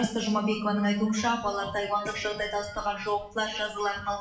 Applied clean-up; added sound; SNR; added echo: classical method WPE with log-MMSE.